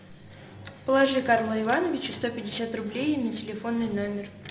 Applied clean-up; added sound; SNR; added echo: none; none; none; reverberation time 0.7 s.